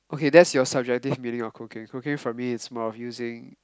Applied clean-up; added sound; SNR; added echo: none; none; none; none.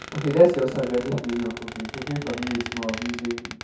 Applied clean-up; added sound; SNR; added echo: none; Squeak; 12 dB; reverberation time 0.6 s.